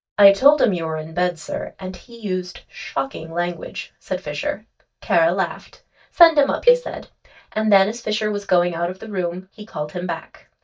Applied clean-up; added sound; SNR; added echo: neural mask model DeepFilterNet 3.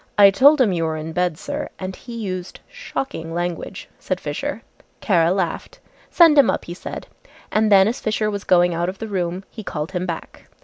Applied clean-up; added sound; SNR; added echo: none; none; none; none.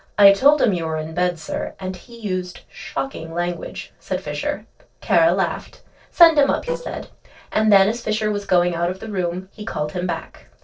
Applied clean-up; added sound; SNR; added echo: neural separator model SepFormer DNS4.